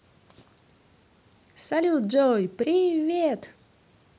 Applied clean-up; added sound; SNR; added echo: none; none; none; none.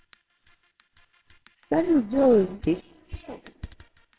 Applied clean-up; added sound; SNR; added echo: neural separator model SepFormer WHAMR!.